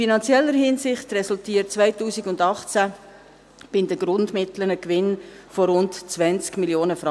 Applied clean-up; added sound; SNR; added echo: none; none; none; none.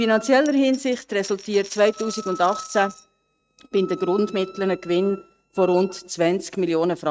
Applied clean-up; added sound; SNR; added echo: neural mask model RNNoise.